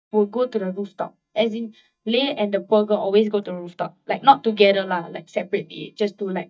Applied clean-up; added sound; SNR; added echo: neural mask model DeepFilterNet 3.